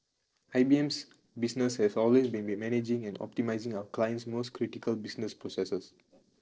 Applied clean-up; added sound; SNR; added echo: neural separator model SepFormer DNS4.